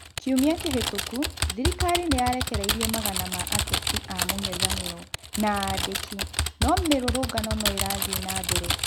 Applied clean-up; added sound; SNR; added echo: none; Typing; 0 dB; none.